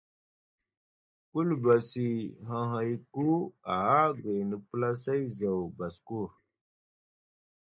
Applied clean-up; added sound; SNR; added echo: neural mask model DeepFilterNet 3.